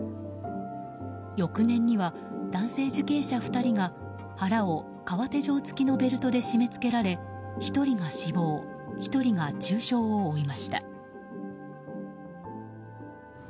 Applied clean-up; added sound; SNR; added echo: none; none; none; none.